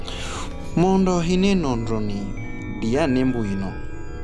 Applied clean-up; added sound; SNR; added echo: none; Chime; 6 dB; none.